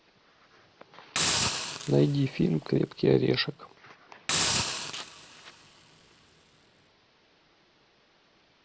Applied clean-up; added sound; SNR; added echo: none; Hiss; 2 dB; none.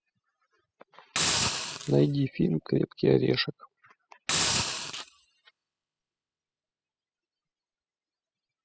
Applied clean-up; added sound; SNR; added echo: classical method spectral subtraction.